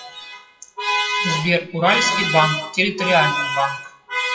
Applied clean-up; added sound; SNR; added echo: classical method WPE with log-MMSE.